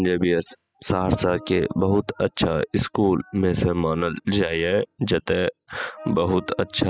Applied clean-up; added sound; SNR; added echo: classical method spectral subtraction.